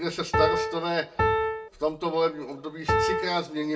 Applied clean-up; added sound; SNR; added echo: none; Piano; -5 dB; reverberation time 0.2 s.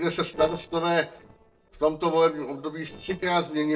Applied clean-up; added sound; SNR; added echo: neural separator model SepFormer DNS4.